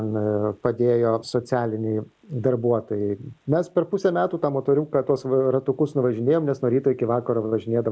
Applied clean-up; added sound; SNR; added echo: none; none; none; none.